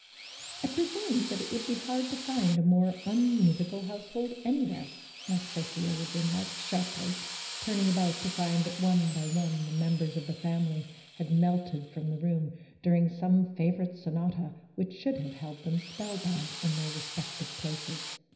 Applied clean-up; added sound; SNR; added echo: none; Drill; 12 dB; reverberation time 0.9 s.